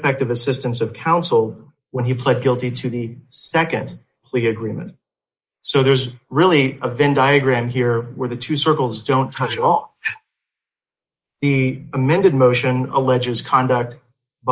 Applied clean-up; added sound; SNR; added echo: neural mask model Resemble Enhance denoiser.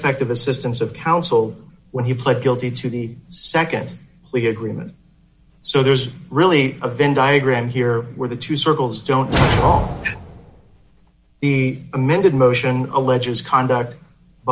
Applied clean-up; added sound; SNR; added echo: none; Whoosh, swoosh, swish; 2 dB; none.